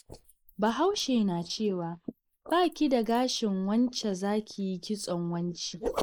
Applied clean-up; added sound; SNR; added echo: neural mask model Resemble Enhance denoiser.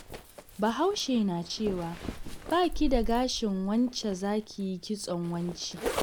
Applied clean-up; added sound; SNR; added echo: none; Zipper (clothing); 7 dB; none.